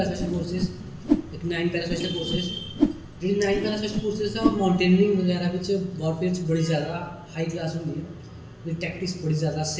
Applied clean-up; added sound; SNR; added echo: none; Whoosh, swoosh, swish; 3 dB; reverberation time 0.7 s.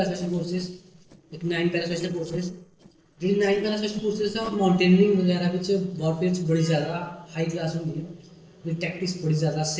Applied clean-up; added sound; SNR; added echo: neural separator model SepFormer DNS4.